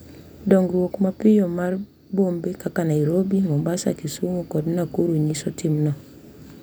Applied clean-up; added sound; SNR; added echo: none; none; none; none.